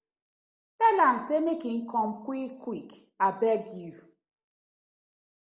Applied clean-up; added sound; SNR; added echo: none; none; none; none.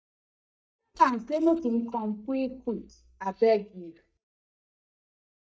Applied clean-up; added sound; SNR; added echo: neural mask model DeepFilterNet 3.